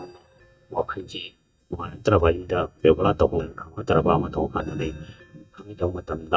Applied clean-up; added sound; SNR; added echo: neural mask model DeepFilterNet 3.